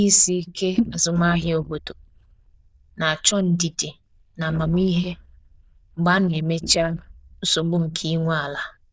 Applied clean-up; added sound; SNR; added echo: neural diffusion model UNIVERSE++.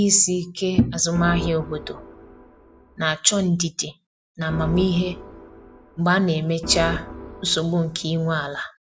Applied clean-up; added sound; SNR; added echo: none; Organ; 11 dB; none.